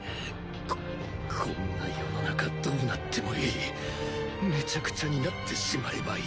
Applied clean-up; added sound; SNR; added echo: none; none; none; none.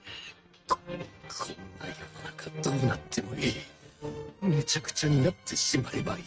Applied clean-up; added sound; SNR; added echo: neural mask model RNNoise.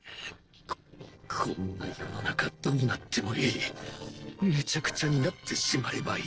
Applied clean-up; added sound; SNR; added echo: neural separator model SepFormer DNS4.